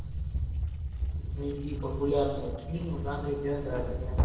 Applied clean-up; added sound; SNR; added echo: neural separator model SepFormer DNS4.